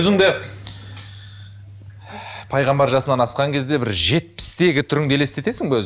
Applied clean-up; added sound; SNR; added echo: none; none; none; none.